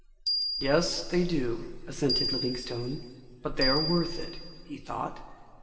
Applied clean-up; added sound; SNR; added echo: none; Bell; 4 dB; reverberation time 2.0 s.